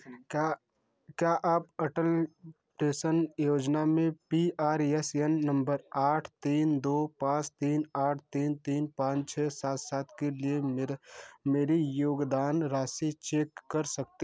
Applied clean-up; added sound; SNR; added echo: none; none; none; none.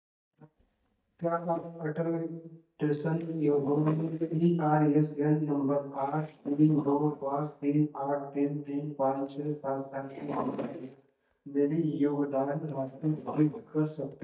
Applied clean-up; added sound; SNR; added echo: neural mask model DeepFilterNet 3.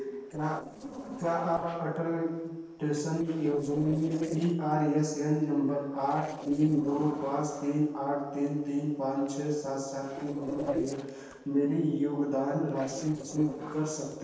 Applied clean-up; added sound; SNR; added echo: neural separator model SepFormer DNS4.